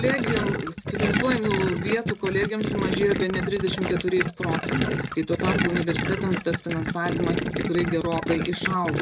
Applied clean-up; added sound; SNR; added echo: none; Gurgling; 1 dB; none.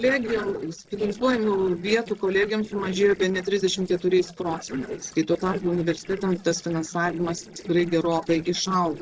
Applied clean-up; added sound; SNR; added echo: neural separator model SepFormer DNS4.